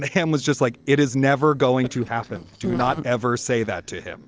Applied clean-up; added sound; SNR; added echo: neural separator model SepFormer DNS4.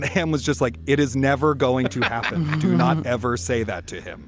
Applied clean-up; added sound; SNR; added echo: none; Motorcycle; 16 dB; none.